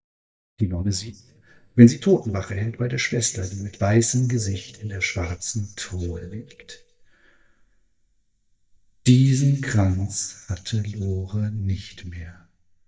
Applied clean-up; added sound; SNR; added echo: neural mask model DeepFilterNet 3.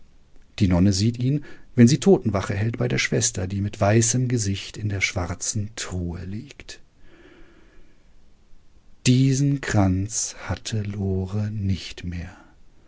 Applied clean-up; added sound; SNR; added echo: none; none; none; none.